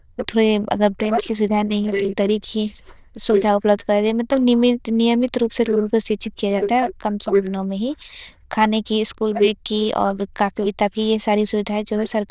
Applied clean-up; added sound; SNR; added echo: neural diffusion model UNIVERSE++.